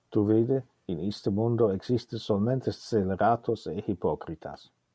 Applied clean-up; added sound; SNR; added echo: none; none; none; none.